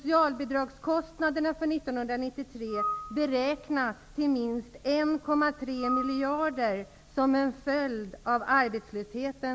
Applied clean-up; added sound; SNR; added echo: none; Screech / Glass; 8 dB; none.